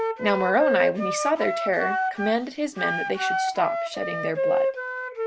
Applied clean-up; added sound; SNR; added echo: none; Wind instrument, woodwind instrument; 0 dB; none.